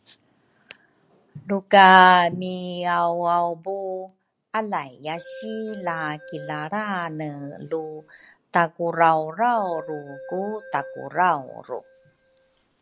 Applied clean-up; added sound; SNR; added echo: none; Keyboard (musical); 19 dB; none.